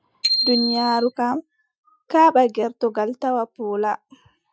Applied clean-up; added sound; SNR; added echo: classical method Wiener filter.